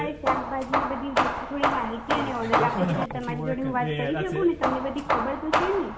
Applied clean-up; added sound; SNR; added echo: none; Hammer / Wood; -2 dB; none.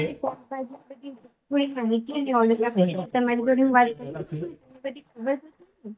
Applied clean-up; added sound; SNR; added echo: neural mask model DeepFilterNet 3.